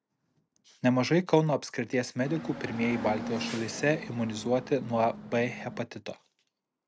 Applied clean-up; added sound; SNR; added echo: none; Hiss / Bus / Engine; 9 dB; none.